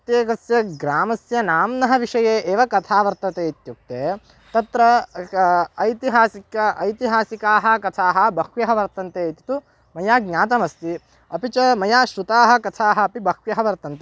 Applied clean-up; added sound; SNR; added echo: none; none; none; none.